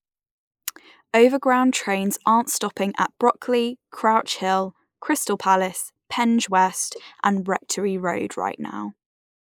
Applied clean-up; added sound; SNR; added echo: neural mask model Resemble Enhance denoiser.